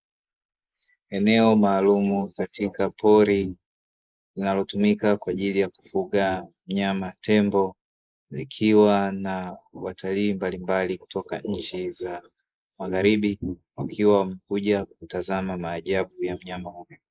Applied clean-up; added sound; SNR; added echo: neural mask model Resemble Enhance denoiser.